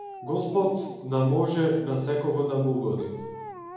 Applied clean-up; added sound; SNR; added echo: none; Dog; 16 dB; reverberation time 0.9 s.